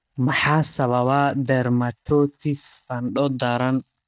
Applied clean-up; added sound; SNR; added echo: neural mask model DeepFilterNet 3.